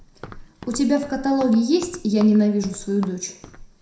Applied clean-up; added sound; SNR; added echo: none; Run; 19 dB; reverberation time 0.6 s.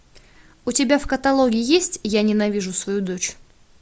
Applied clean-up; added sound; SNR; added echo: none; none; none; none.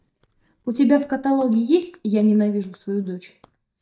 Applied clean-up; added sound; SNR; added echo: neural mask model DeepFilterNet 3.